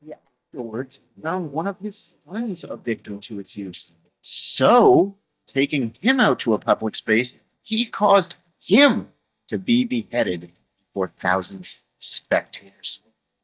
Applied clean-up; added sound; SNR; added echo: neural mask model DeepFilterNet 3.